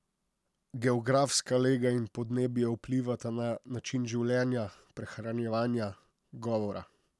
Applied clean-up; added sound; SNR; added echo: none; none; none; none.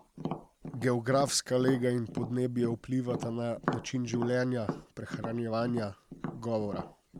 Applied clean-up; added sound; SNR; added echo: none; Tap; 9 dB; none.